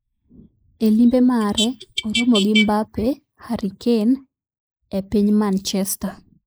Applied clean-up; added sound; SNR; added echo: neural mask model Resemble Enhance denoiser.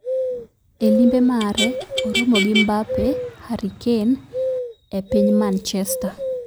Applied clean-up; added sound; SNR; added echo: none; Motor vehicle (road) + Bird vocalization, bird call, bird song; 4 dB; none.